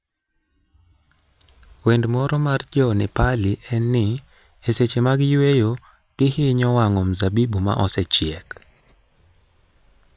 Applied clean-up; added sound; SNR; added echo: none; none; none; none.